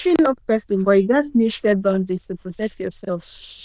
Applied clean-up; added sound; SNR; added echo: neural diffusion model UNIVERSE++.